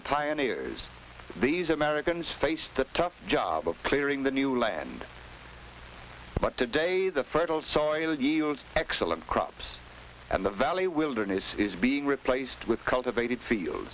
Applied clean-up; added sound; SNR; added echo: none; none; none; none.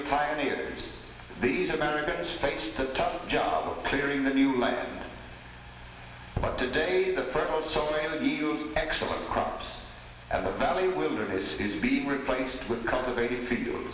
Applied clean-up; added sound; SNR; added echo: none; none; none; reverberation time 1.4 s.